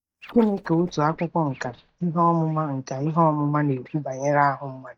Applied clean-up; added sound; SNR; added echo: neural mask model DeepFilterNet 3.